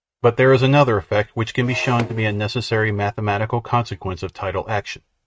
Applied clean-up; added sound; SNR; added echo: neural mask model RNNoise.